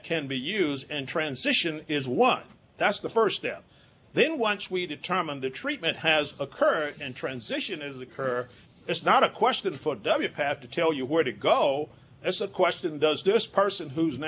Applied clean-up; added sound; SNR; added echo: none; none; none; none.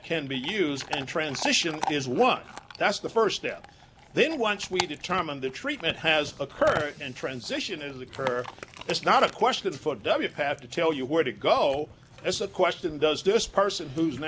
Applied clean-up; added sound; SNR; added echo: none; Chewing, mastication / Dog; 14 dB; none.